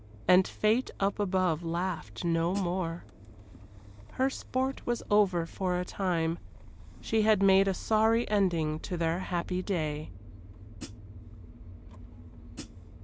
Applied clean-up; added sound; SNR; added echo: none; Hi-hat + Engine starting / Motor vehicle (road); 14 dB; none.